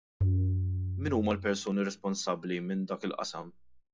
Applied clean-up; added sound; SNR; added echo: classical method log-MMSE.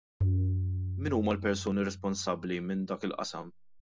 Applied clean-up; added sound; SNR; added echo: none; Tabla; 1 dB; none.